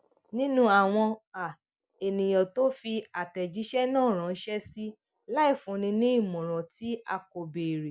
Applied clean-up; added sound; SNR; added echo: none; none; none; none.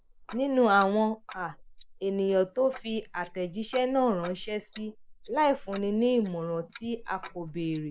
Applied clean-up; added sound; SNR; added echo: neural mask model Resemble Enhance denoiser.